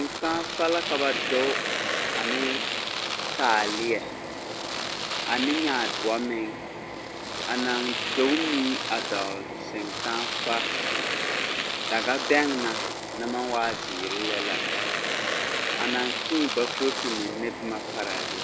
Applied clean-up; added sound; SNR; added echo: none; Domestic sounds, home sounds; 0 dB; none.